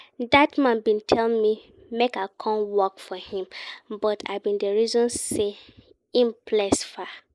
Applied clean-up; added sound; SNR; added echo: neural mask model Resemble Enhance denoiser.